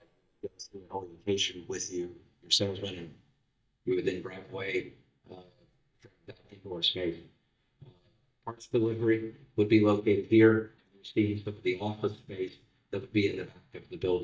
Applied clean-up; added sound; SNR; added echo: neural mask model DeepFilterNet 3.